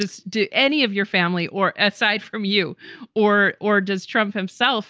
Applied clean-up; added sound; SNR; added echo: none; none; none; none.